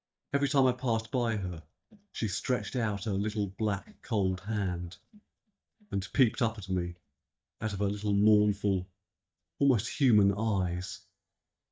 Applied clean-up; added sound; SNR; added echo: neural mask model DeepFilterNet 3.